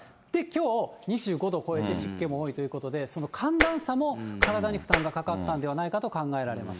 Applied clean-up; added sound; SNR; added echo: none; Tap; 0 dB; none.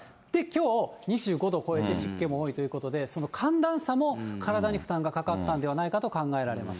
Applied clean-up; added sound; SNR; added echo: none; none; none; none.